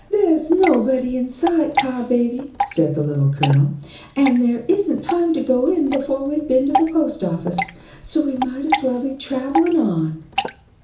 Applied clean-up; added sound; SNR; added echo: none; Drip / Water; 9 dB; reverberation time 0.7 s.